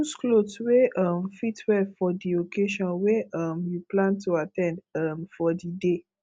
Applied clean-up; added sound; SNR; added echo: none; none; none; none.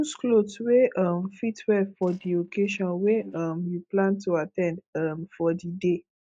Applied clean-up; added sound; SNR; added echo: neural mask model DeepFilterNet 3.